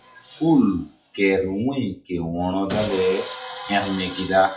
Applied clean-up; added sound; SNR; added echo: classical method log-MMSE.